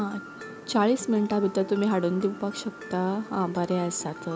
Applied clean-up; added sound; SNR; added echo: none; Mallet percussion; 16 dB; none.